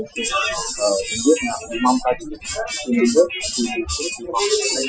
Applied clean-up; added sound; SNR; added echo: classical method Wiener filter.